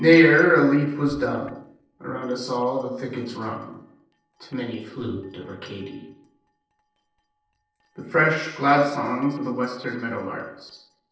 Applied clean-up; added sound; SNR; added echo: neural separator model SepFormer DNS4.